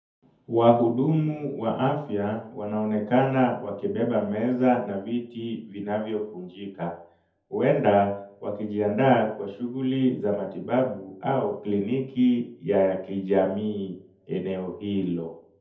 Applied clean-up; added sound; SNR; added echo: none; none; none; reverberation time 0.5 s.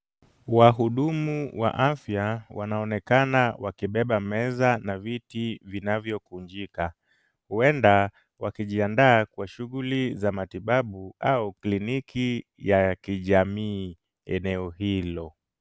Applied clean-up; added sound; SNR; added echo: none; none; none; none.